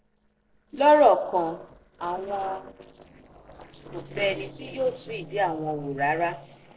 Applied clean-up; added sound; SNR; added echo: neural separator model SepFormer DNS4.